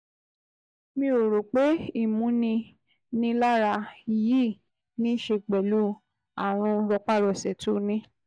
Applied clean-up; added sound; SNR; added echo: neural mask model DeepFilterNet 3.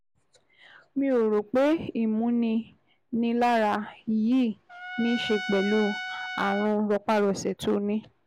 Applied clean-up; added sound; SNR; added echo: none; Trumpet; 11 dB; none.